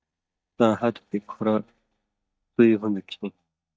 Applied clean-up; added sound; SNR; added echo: neural mask model DeepFilterNet 3.